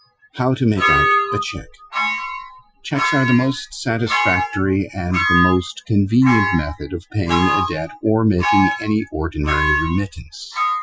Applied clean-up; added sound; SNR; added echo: classical method Wiener filter.